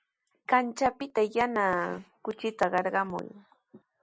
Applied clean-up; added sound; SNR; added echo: none; none; none; none.